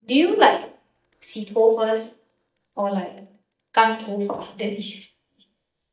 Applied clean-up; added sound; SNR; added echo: neural mask model DeepFilterNet 3.